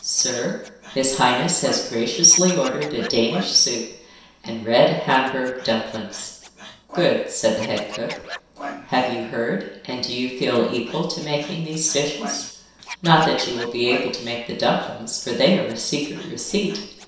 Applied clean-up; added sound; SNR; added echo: none; Scratching (performance technique); 17 dB; reverberation time 0.7 s.